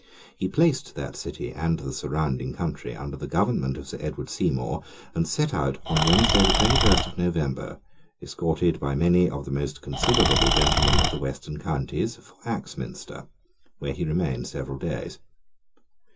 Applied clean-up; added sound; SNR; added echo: none; Engine / Tools; -4 dB; reverberation time 0.2 s.